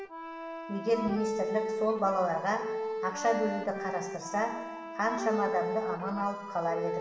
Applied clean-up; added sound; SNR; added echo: none; Accordion; 4 dB; reverberation time 1.2 s.